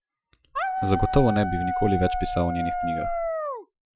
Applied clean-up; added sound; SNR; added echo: classical method Wiener filter.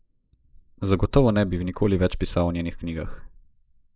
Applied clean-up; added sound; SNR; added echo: neural mask model Resemble Enhance denoiser.